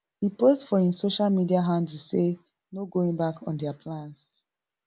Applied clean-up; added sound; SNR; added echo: none; none; none; none.